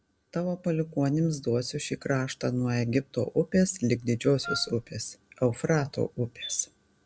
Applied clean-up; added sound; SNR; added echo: none; Wind instrument, woodwind instrument; 10 dB; none.